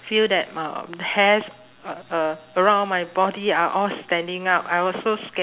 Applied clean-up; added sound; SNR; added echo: none; none; none; none.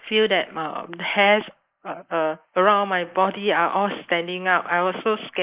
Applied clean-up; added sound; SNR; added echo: neural mask model Resemble Enhance denoiser.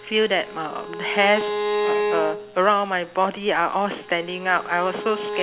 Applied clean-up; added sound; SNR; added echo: none; Bowed string instrument; 6 dB; none.